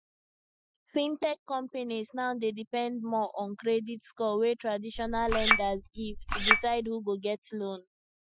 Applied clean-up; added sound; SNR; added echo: classical method Wiener filter.